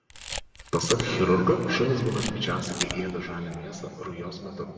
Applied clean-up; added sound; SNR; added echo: none; Camera; 10 dB; reverberation time 2.3 s.